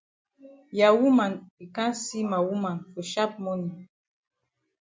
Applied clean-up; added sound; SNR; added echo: none; none; none; none.